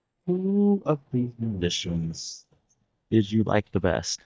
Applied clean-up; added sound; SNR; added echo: neural mask model DeepFilterNet 3.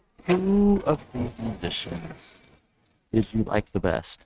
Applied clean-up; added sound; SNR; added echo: neural mask model RNNoise.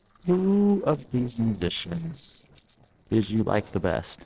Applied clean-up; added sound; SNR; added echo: neural separator model SepFormer DNS4.